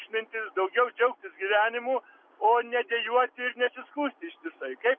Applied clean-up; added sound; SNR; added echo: none; none; none; none.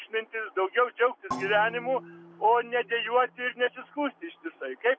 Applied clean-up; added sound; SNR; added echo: none; Percussion; 16 dB; none.